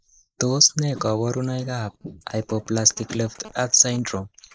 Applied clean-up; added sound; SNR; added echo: neural mask model Resemble Enhance denoiser.